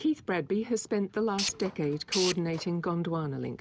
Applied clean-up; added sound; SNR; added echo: none; Tools; 7 dB; none.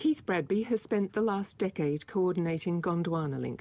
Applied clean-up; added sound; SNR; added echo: none; none; none; none.